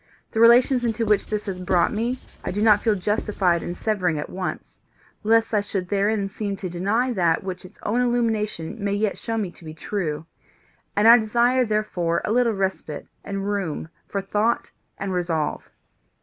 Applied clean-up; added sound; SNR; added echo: none; Writing; 12 dB; none.